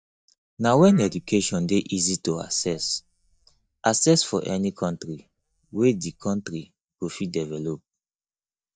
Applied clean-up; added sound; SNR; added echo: neural mask model DeepFilterNet 3.